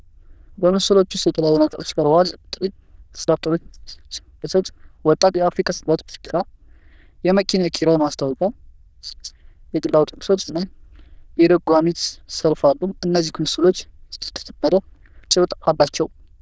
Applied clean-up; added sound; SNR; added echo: neural diffusion model UNIVERSE++.